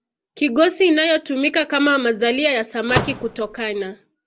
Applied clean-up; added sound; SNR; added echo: none; Slam / Microwave oven; 7 dB; none.